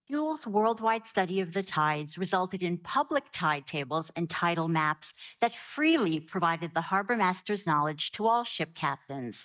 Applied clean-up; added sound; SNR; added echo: neural mask model DeepFilterNet 3.